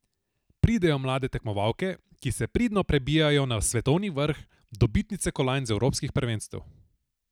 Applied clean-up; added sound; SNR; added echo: none; none; none; none.